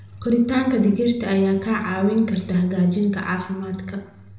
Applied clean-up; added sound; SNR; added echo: none; none; none; reverberation time 0.8 s.